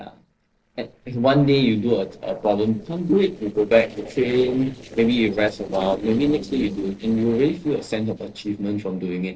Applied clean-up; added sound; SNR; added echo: neural separator model SepFormer DNS4.